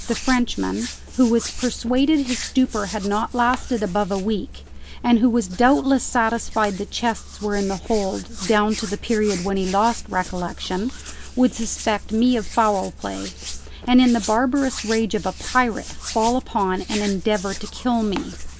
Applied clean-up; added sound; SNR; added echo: none; Hands + Run; 12 dB; none.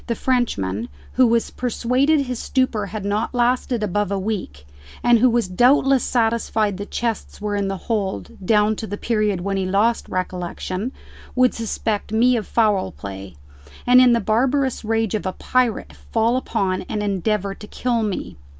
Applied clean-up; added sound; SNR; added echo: none; none; none; none.